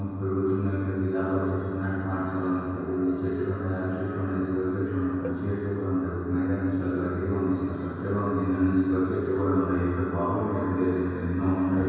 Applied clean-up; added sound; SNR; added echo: none; Cowbell; 19 dB; reverberation time 2.2 s.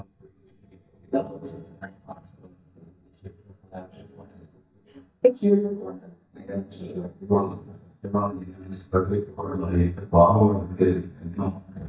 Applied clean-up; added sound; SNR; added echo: neural mask model DeepFilterNet 3.